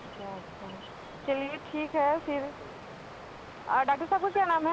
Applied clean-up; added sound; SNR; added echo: none; Water; 14 dB; none.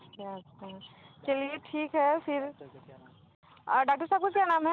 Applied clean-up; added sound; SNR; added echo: none; none; none; none.